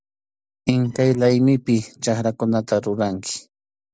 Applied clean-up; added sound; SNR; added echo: neural separator model SepFormer DNS4.